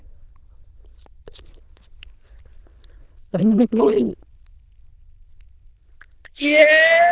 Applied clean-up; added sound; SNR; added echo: neural diffusion model UNIVERSE++.